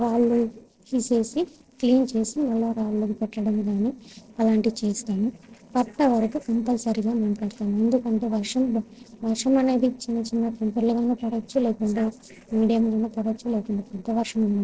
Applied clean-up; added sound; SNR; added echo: neural separator model SepFormer DNS4.